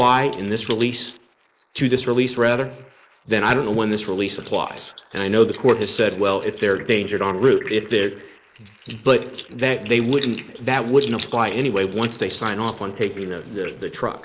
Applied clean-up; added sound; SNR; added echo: neural mask model Resemble Enhance denoiser.